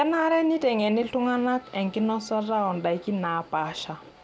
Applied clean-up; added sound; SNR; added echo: none; none; none; none.